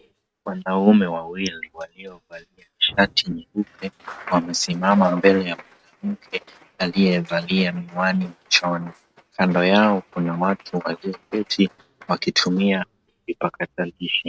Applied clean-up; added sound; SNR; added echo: neural mask model RNNoise.